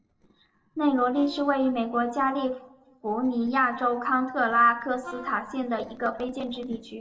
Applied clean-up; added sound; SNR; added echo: neural separator model SepFormer DNS4.